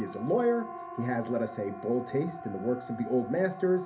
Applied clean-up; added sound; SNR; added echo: none; Siren; 12 dB; reverberation time 0.3 s.